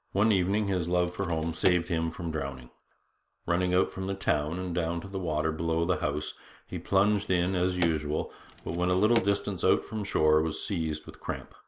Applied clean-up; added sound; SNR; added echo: none; Drawer open or close; 12 dB; none.